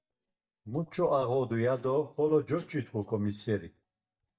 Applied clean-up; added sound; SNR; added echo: neural mask model DeepFilterNet 3.